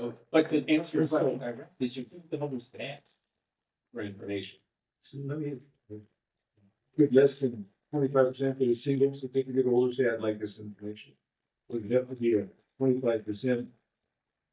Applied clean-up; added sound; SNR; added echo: neural mask model DeepFilterNet 3.